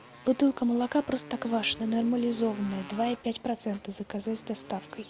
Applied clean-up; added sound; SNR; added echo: none; Motorcycle; 18 dB; none.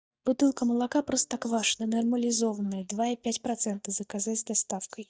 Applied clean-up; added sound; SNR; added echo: neural mask model DeepFilterNet 3.